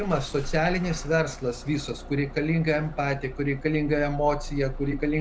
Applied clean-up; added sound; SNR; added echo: none; Engine starting / Bus; 10 dB; none.